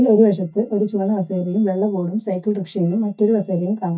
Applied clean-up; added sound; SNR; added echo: neural mask model DeepFilterNet 3.